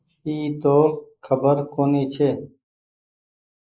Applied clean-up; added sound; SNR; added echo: neural mask model Resemble Enhance denoiser.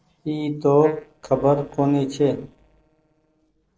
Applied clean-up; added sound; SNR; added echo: neural separator model SepFormer DNS4.